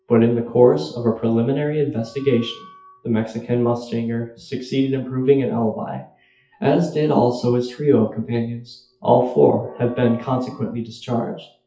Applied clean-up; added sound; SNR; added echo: classical method WPE with log-MMSE.